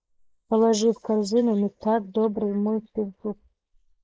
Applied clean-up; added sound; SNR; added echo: neural mask model Resemble Enhance denoiser.